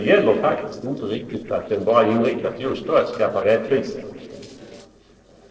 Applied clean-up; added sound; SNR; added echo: neural separator model SepFormer DNS4.